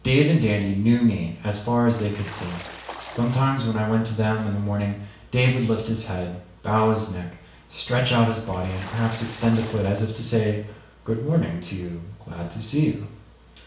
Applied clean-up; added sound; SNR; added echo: none; Water / Splash, splatter; 16 dB; reverberation time 0.6 s.